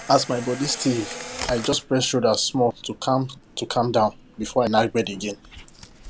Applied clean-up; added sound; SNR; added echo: none; Camera; 15 dB; none.